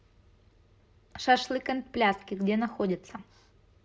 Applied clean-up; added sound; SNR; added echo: none; none; none; none.